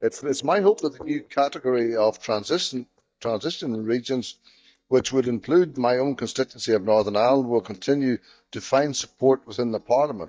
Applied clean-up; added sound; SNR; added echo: neural mask model DeepFilterNet 3.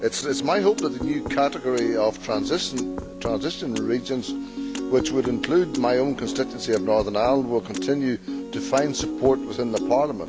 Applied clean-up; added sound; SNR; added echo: none; Piano; 6 dB; none.